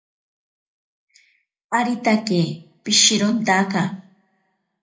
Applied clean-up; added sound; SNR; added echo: none; none; none; reverberation time 0.3 s.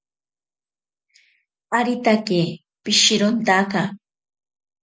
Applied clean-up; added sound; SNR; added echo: none; none; none; none.